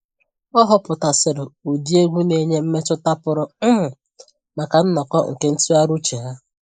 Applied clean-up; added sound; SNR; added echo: neural mask model Resemble Enhance denoiser.